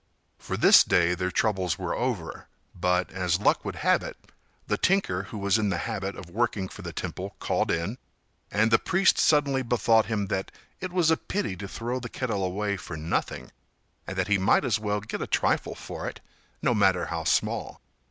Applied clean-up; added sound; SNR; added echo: none; none; none; none.